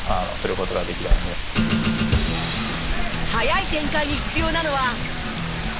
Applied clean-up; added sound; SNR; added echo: none; Wind; 1 dB; none.